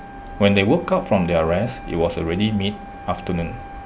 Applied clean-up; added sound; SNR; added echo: none; Wind instrument, woodwind instrument; 18 dB; none.